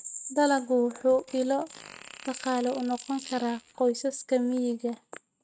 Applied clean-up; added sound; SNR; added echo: neural mask model RNNoise.